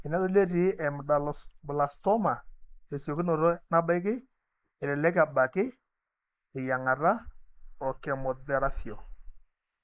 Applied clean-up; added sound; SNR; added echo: neural mask model Resemble Enhance denoiser.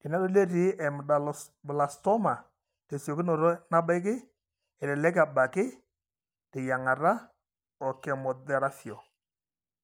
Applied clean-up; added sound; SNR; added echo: none; none; none; none.